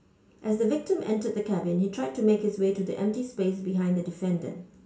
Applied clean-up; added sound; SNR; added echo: none; none; none; reverberation time 0.4 s.